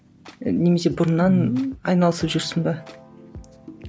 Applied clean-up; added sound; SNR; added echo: none; none; none; none.